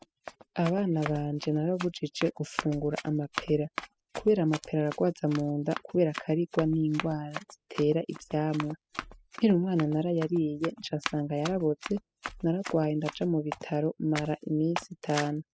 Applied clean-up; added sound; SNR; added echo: classical method spectral subtraction.